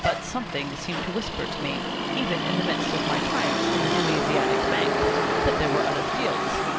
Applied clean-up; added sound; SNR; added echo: none; Motor vehicle (road); -5 dB; none.